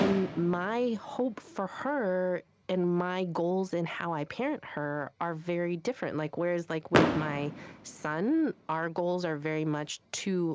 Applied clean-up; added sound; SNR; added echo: none; Fireworks; 6 dB; none.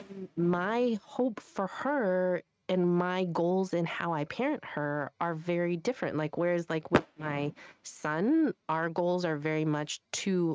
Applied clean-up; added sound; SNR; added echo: neural mask model RNNoise.